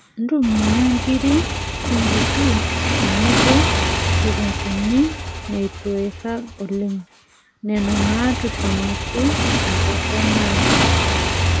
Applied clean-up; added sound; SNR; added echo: none; Motorcycle / Engine; -2 dB; none.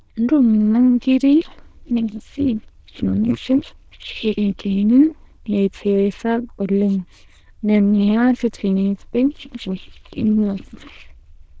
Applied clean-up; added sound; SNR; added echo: neural diffusion model UNIVERSE++.